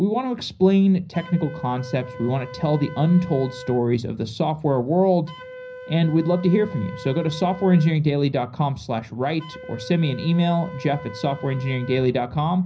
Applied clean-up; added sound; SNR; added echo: none; Wind instrument, woodwind instrument; 18 dB; reverberation time 0.5 s.